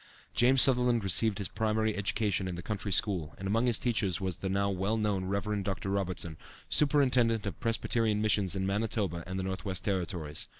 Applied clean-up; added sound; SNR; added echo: none; none; none; none.